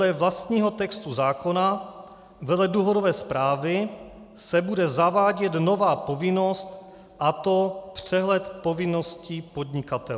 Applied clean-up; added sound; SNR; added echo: none; none; none; none.